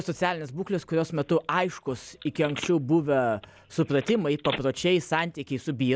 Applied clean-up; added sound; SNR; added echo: none; Telephone; 16 dB; none.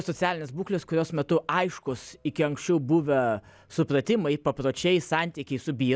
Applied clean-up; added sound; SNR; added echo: none; none; none; none.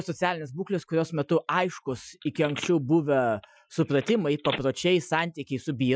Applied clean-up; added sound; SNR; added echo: classical method Wiener filter.